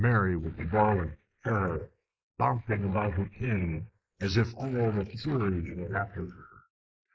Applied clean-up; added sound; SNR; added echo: neural mask model Resemble Enhance denoiser.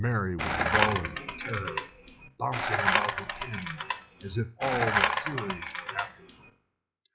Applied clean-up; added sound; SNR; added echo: classical method log-MMSE.